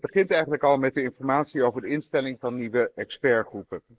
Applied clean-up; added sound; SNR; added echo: neural mask model Resemble Enhance denoiser.